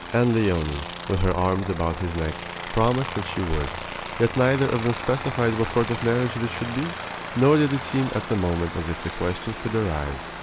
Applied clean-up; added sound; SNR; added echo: none; Aircraft; 9 dB; none.